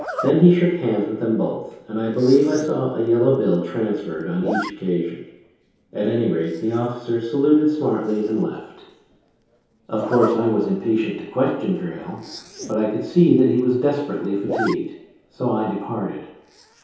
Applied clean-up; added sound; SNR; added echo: none; Zipper (clothing); 16 dB; reverberation time 0.8 s.